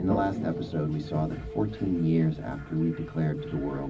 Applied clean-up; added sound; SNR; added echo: none; Toilet flush; 11 dB; reverberation time 0.4 s.